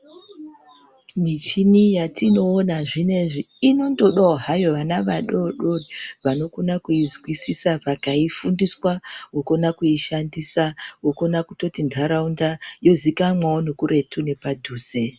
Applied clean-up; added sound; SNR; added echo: none; none; none; none.